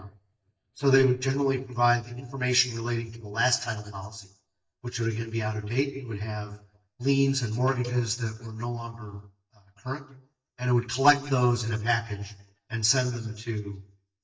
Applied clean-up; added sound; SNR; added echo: neural mask model DeepFilterNet 3.